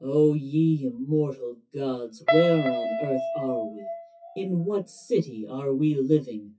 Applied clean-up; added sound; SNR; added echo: classical method WPE with log-MMSE.